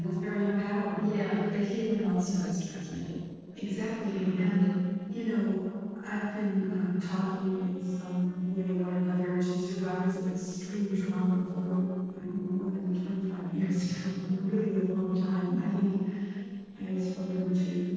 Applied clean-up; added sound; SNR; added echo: neural separator model SepFormer DNS4.